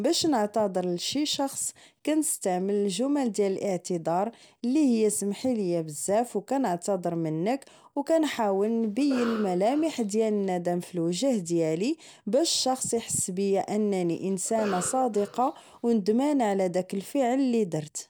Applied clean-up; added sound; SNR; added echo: none; Cough; 16 dB; none.